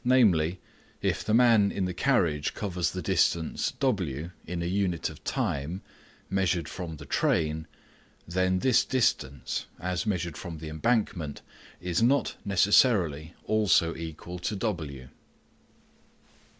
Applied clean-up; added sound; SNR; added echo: none; none; none; none.